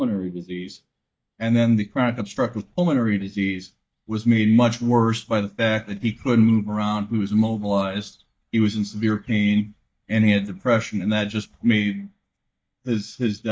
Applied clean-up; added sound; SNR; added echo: neural mask model DeepFilterNet 3.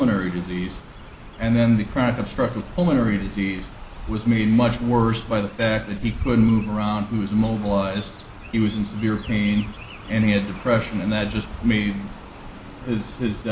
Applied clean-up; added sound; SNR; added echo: none; Chirp, tweet; 14 dB; none.